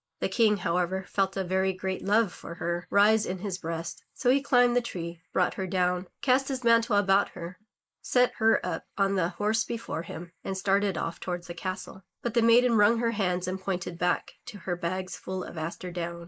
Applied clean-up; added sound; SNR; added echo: neural mask model Resemble Enhance denoiser.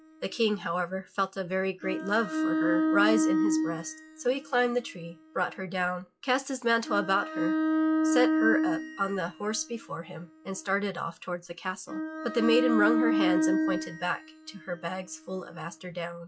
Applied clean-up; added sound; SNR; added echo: classical method log-MMSE.